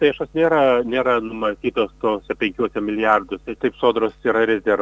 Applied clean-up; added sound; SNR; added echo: none; none; none; none.